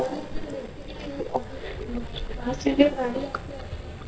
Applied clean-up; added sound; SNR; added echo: neural mask model DeepFilterNet 3.